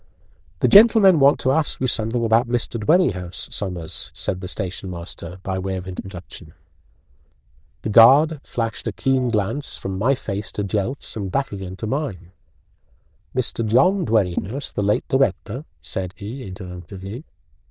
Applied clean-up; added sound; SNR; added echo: neural diffusion model UNIVERSE++.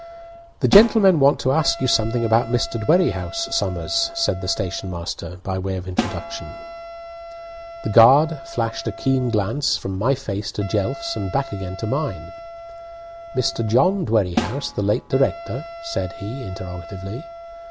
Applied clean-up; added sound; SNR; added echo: none; Snare drum + Wind instrument, woodwind instrument; 12 dB; none.